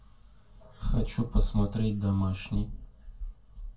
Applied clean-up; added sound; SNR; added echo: none; none; none; reverberation time 0.2 s.